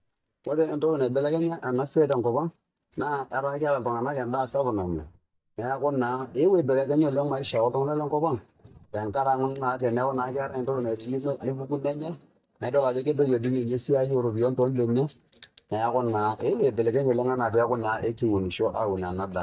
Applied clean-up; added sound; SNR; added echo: neural mask model DeepFilterNet 3.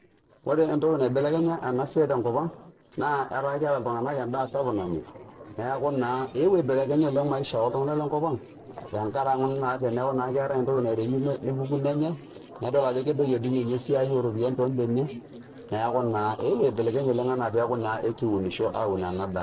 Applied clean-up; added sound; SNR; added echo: neural separator model SepFormer DNS4.